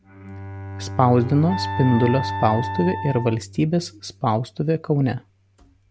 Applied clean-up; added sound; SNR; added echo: none; Wind instrument, woodwind instrument + Bowed string instrument; 9 dB; none.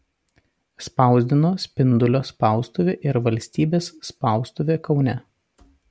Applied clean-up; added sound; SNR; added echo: none; none; none; none.